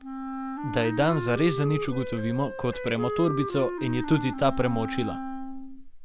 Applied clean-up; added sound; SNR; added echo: none; Wind instrument, woodwind instrument; 6 dB; none.